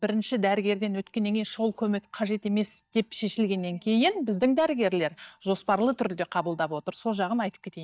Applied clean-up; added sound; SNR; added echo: neural mask model DeepFilterNet 3.